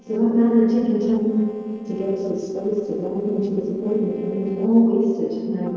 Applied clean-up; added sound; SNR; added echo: neural separator model SepFormer DNS4.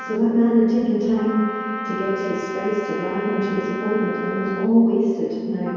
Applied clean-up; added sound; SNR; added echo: none; Wind instrument, woodwind instrument; 12 dB; reverberation time 2.2 s.